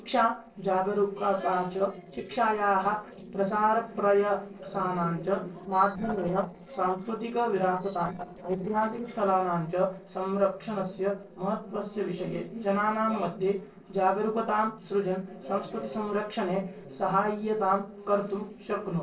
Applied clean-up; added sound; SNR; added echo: neural separator model SepFormer DNS4.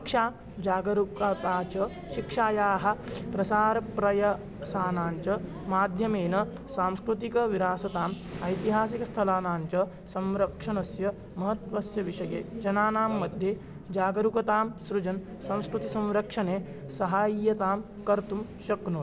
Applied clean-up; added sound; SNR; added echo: none; none; none; none.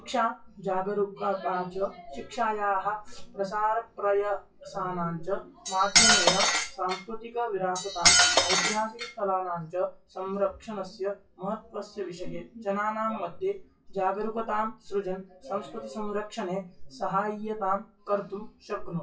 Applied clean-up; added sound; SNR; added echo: classical method WPE with log-MMSE.